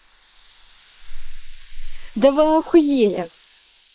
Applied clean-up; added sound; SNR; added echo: neural mask model Resemble Enhance denoiser.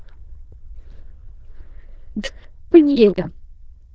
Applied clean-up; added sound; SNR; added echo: neural diffusion model UNIVERSE++.